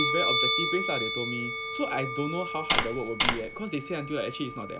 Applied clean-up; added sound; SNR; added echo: none; Tap + Musical instrument; -4 dB; none.